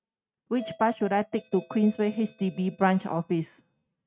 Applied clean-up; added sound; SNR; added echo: neural mask model RNNoise.